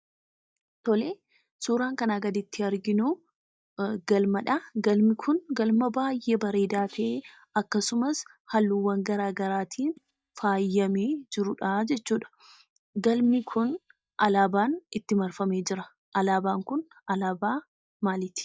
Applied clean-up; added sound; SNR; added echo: neural mask model DeepFilterNet 3.